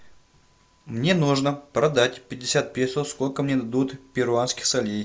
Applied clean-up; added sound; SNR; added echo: none; none; none; none.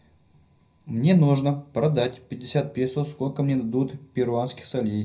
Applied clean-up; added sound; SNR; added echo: none; none; none; reverberation time 0.3 s.